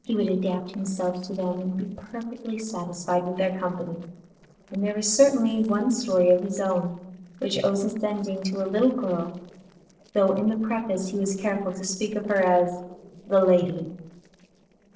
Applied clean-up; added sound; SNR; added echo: neural separator model SepFormer DNS4.